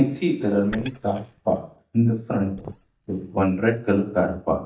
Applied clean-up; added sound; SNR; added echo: neural mask model DeepFilterNet 3.